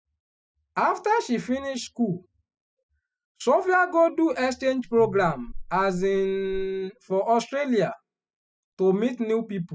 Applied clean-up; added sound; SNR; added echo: classical method spectral subtraction.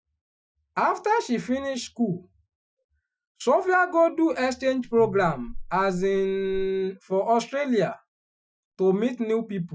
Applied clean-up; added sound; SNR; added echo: classical method Wiener filter.